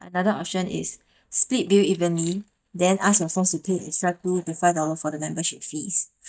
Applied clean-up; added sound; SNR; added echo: neural mask model DeepFilterNet 3.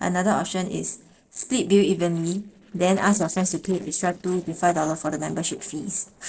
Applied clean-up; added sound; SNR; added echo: neural separator model SepFormer DNS4.